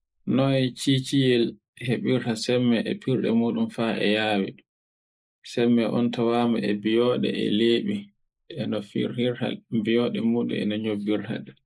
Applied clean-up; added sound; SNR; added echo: neural mask model Resemble Enhance denoiser.